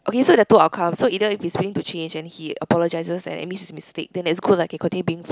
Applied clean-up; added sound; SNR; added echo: none; none; none; none.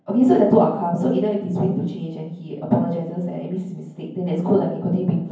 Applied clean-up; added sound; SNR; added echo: none; none; none; reverberation time 0.9 s.